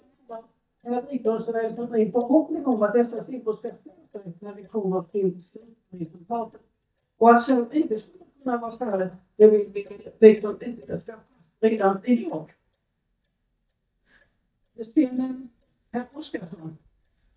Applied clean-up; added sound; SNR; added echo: neural mask model DeepFilterNet 3.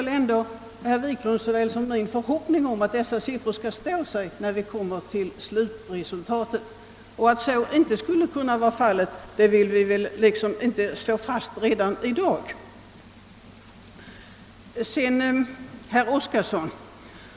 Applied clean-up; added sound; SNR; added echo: none; none; none; none.